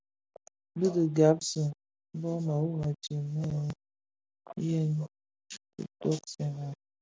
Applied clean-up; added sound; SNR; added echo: none; none; none; none.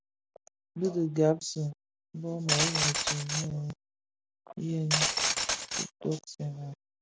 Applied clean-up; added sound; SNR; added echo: none; Glass; -1 dB; none.